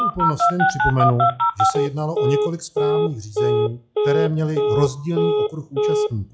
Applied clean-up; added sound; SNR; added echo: classical method log-MMSE.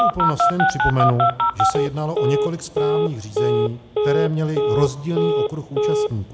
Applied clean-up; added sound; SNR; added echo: none; Telephone; -4 dB; none.